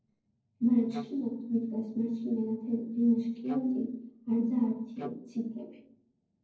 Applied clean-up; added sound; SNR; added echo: neural separator model SepFormer DNS4.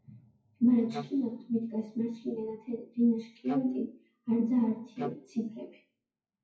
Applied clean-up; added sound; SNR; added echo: classical method WPE with log-MMSE.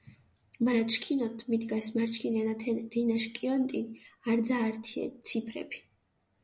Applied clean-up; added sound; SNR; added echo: none; none; none; none.